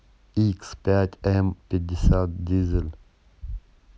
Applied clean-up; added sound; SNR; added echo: none; none; none; none.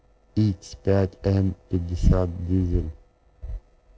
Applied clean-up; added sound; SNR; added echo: neural separator model SepFormer DNS4.